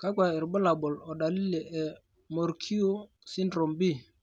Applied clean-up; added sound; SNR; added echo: none; none; none; none.